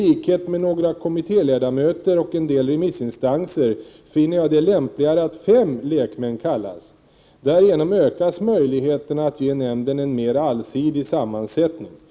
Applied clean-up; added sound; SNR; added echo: none; none; none; none.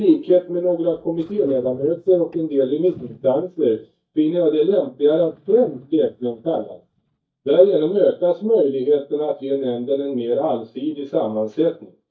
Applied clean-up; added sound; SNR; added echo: neural mask model DeepFilterNet 3.